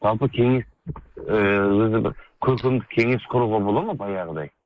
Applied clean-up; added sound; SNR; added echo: neural mask model Resemble Enhance denoiser.